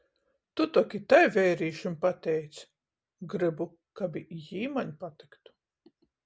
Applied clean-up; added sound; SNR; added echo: none; none; none; none.